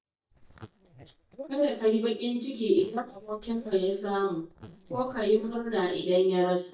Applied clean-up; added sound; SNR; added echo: neural mask model DeepFilterNet 3.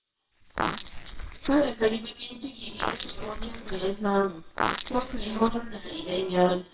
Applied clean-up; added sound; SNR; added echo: neural separator model SepFormer WHAMR!.